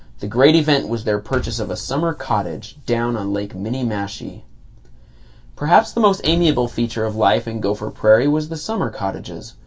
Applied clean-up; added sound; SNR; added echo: none; Liquid; 17 dB; reverberation time 0.2 s.